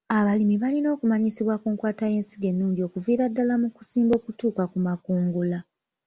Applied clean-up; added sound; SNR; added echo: none; none; none; none.